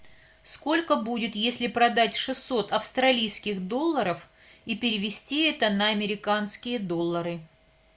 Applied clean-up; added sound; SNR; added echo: none; none; none; none.